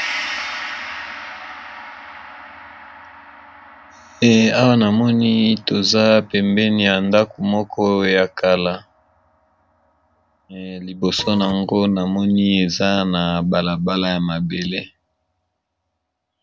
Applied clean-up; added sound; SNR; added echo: none; Printer + Gong; 17 dB; none.